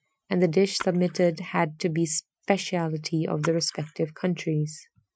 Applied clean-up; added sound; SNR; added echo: classical method Wiener filter.